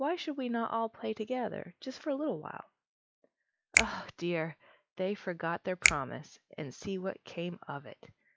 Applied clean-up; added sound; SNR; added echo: none; Finger snapping; -3 dB; none.